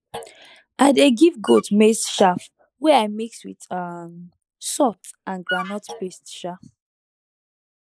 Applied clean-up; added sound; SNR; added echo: neural mask model Resemble Enhance denoiser.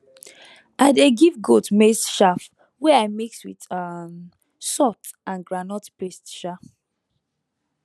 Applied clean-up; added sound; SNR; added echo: none; none; none; none.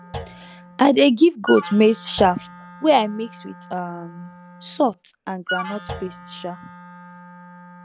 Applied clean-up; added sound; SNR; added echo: none; Thump, thud + Wind instrument, woodwind instrument; 14 dB; none.